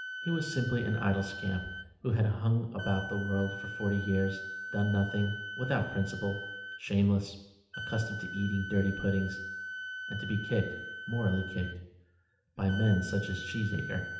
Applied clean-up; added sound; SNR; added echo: none; Wind instrument, woodwind instrument; 9 dB; reverberation time 0.8 s.